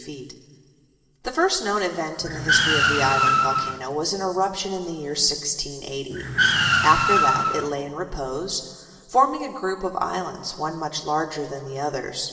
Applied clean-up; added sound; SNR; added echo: none; Car; -3 dB; reverberation time 2.8 s.